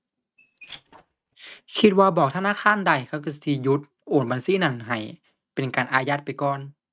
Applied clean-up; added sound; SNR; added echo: neural mask model RNNoise.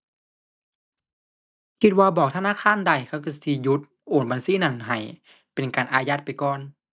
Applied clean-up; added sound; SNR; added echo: neural mask model DeepFilterNet 3.